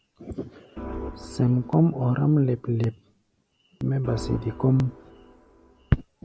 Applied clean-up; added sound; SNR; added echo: none; Organ; 13 dB; none.